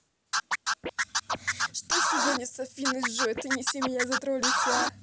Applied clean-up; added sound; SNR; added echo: none; Scratching (performance technique); -4 dB; none.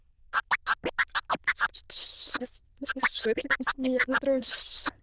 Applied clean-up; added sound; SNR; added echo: neural diffusion model UNIVERSE++.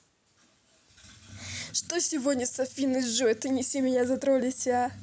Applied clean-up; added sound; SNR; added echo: none; none; none; none.